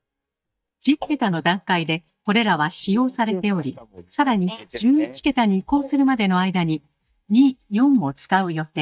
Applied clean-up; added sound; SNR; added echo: neural mask model DeepFilterNet 3.